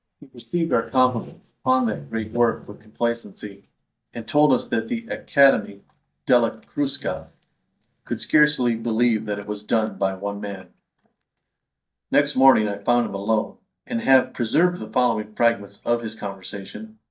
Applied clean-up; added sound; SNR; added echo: neural mask model DeepFilterNet 3.